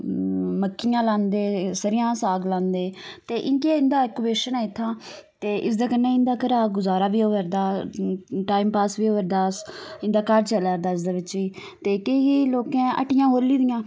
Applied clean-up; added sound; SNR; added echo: none; none; none; none.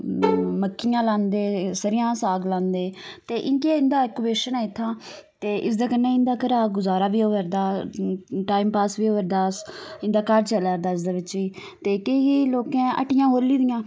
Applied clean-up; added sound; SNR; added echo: none; Bowed string instrument; 6 dB; none.